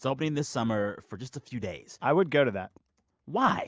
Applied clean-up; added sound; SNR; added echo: none; none; none; none.